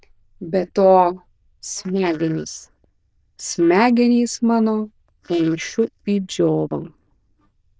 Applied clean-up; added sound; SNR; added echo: neural diffusion model UNIVERSE++.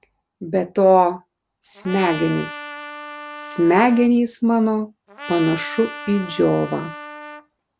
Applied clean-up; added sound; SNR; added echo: none; Trumpet; 14 dB; none.